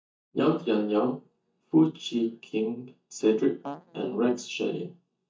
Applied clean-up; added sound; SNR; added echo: neural mask model DeepFilterNet 3.